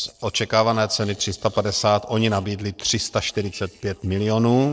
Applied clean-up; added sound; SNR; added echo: neural separator model SepFormer DNS4.